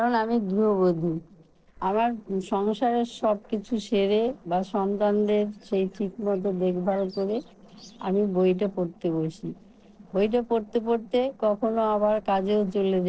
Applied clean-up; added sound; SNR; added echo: neural separator model SepFormer DNS4.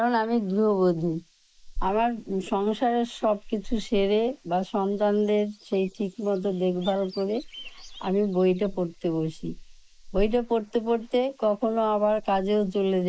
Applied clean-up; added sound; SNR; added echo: neural mask model Resemble Enhance denoiser.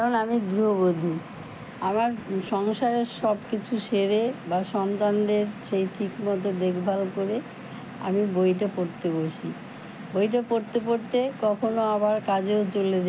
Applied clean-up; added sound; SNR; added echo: none; none; none; none.